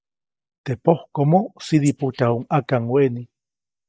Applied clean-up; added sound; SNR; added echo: neural mask model DeepFilterNet 3.